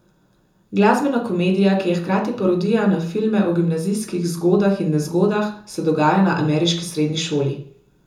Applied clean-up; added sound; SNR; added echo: none; none; none; reverberation time 0.6 s.